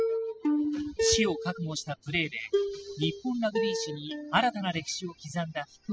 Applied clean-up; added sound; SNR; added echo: classical method spectral subtraction.